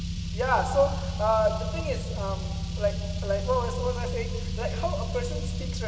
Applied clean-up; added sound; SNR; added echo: none; Car; 1 dB; reverberation time 2.2 s.